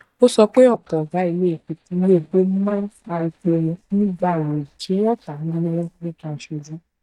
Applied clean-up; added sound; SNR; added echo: neural mask model DeepFilterNet 3.